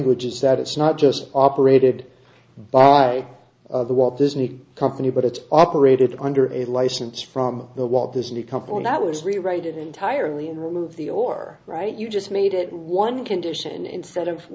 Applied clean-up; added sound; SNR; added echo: none; none; none; none.